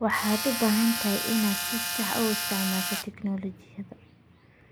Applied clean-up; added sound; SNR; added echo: none; Tools; 2 dB; none.